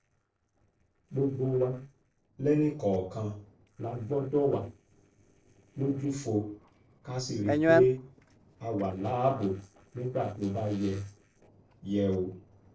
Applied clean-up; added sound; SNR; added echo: neural separator model SepFormer DNS4.